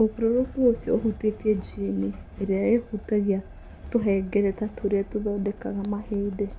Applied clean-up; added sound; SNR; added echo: none; Train; 16 dB; none.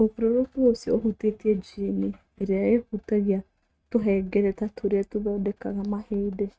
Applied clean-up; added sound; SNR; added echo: neural mask model RNNoise.